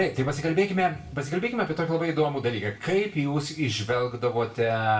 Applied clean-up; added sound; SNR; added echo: none; none; none; reverberation time 0.3 s.